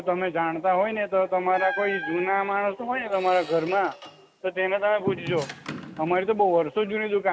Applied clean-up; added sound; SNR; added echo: none; Squeak; 14 dB; none.